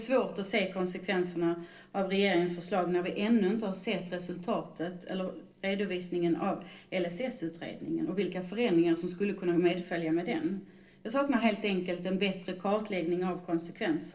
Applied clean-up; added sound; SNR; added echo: neural separator model SepFormer DNS4.